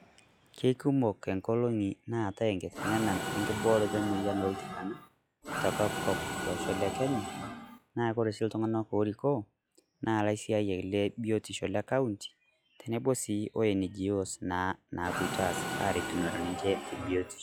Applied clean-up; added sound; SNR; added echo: classical method log-MMSE.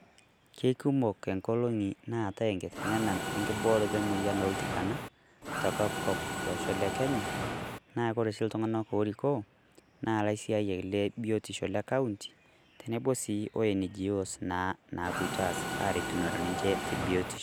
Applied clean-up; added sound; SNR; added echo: none; Mechanisms; 2 dB; none.